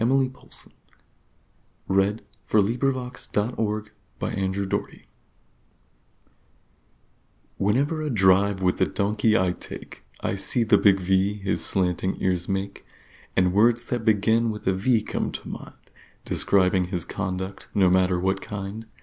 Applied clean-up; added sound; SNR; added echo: none; none; none; none.